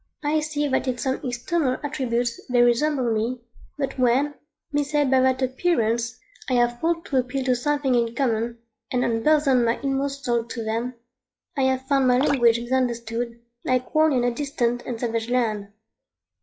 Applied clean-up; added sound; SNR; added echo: classical method log-MMSE.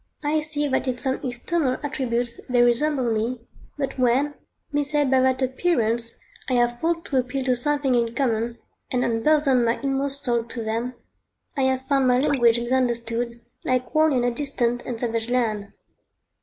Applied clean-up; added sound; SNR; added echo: neural mask model Resemble Enhance denoiser.